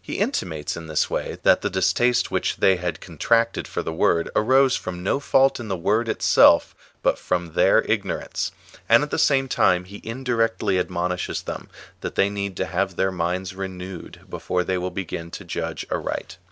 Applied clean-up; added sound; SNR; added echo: none; none; none; none.